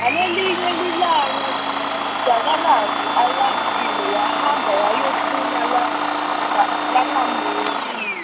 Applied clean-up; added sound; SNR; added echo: none; Domestic sounds, home sounds; -1 dB; none.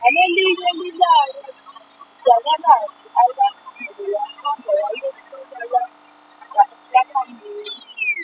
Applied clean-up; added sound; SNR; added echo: classical method spectral subtraction.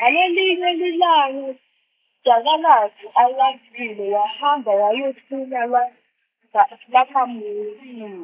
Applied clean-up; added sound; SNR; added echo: neural mask model Resemble Enhance denoiser.